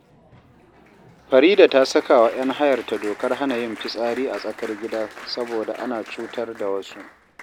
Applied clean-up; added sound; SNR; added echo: none; Applause; 18 dB; none.